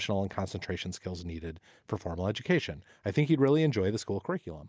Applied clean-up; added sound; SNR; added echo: none; none; none; none.